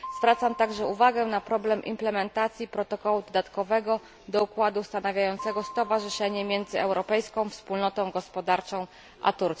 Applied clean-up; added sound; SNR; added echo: none; Piano; 18 dB; none.